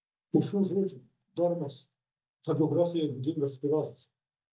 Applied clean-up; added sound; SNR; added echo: neural mask model DeepFilterNet 3.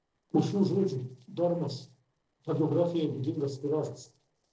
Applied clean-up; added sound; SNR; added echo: neural separator model SepFormer DNS4.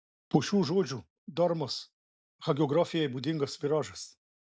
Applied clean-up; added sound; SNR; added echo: none; none; none; none.